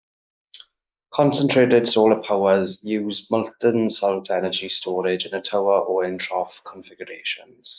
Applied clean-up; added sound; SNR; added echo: neural mask model Resemble Enhance denoiser.